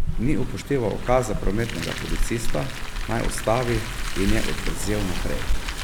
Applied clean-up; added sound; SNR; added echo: none; Car; -2 dB; none.